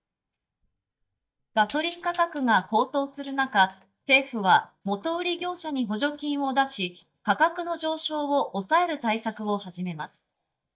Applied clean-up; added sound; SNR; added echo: neural mask model DeepFilterNet 3.